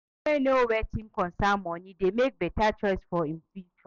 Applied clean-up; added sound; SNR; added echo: none; none; none; none.